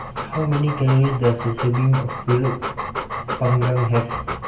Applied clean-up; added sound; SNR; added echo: none; Dog; 8 dB; reverberation time 0.6 s.